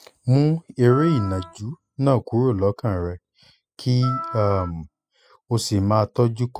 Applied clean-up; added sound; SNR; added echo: classical method spectral subtraction.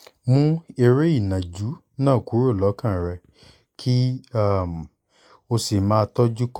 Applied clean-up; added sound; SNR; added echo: neural mask model Resemble Enhance denoiser.